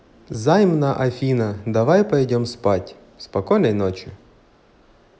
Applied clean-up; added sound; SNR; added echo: none; none; none; none.